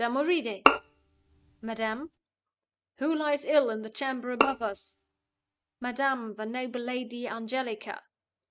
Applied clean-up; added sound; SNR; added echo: neural mask model RNNoise.